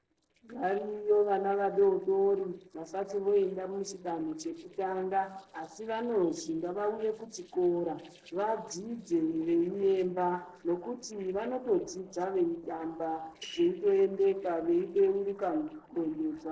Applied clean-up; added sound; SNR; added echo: neural separator model SepFormer DNS4.